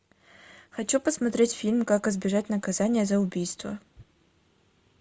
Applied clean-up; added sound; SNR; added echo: none; none; none; none.